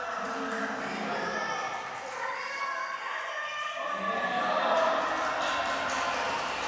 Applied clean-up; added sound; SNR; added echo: none; none; none; reverberation time 2.1 s.